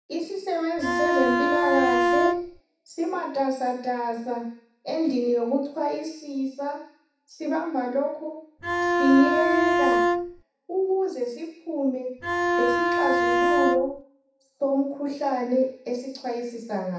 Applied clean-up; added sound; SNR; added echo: none; Bowed string instrument; -4 dB; reverberation time 0.7 s.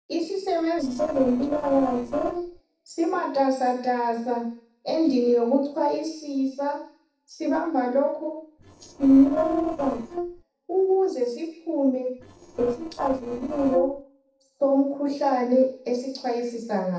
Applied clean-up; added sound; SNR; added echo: neural separator model SepFormer DNS4.